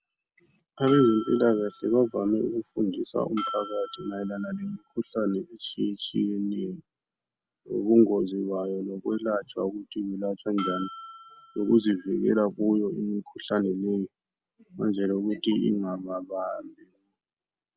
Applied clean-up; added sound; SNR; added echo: none; Bell; 13 dB; none.